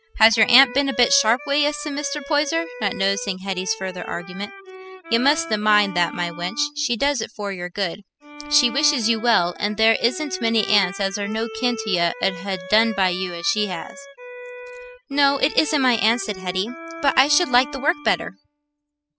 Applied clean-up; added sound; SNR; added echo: classical method spectral subtraction.